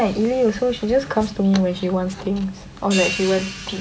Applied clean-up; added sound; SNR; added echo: none; Hi-hat; 13 dB; none.